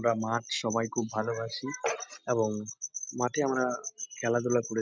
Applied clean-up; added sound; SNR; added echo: none; none; none; none.